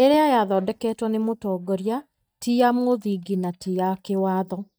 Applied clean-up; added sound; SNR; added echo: neural mask model DeepFilterNet 3.